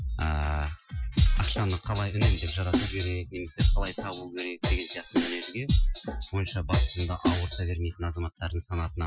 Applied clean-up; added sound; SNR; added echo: classical method Wiener filter.